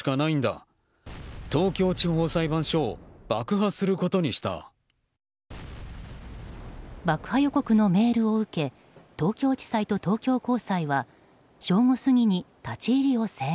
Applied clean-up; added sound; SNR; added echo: none; Boom; 17 dB; none.